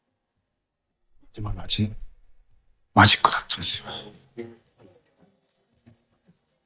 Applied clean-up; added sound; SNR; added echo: neural mask model DeepFilterNet 3.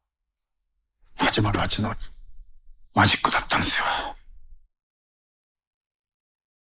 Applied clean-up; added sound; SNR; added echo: neural mask model Resemble Enhance denoiser.